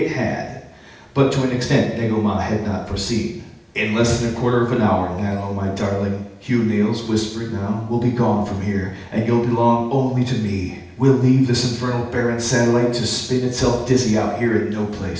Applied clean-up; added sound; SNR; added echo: none; none; none; reverberation time 0.8 s.